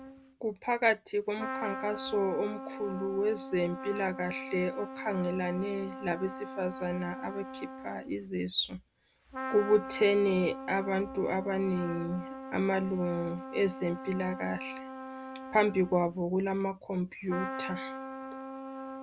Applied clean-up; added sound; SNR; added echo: none; Trumpet; 10 dB; none.